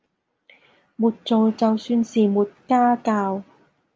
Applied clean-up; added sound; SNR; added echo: none; none; none; none.